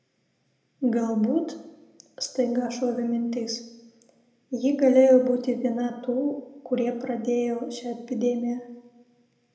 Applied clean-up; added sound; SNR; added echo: none; none; none; reverberation time 0.7 s.